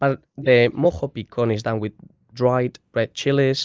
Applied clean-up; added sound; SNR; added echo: neural mask model Resemble Enhance denoiser.